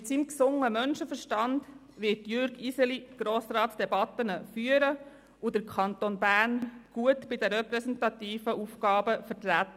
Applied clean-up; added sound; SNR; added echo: none; none; none; none.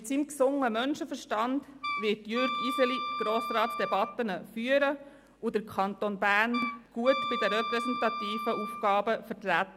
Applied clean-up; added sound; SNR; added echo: none; Wind instrument, woodwind instrument; 5 dB; none.